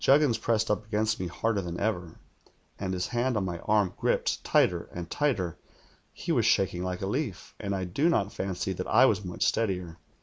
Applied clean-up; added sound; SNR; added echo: none; none; none; none.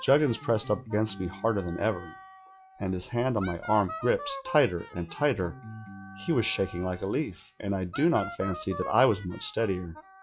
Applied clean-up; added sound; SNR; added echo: classical method log-MMSE.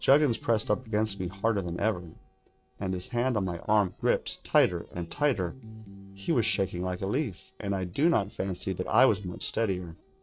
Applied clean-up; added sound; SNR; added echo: neural separator model SepFormer DNS4.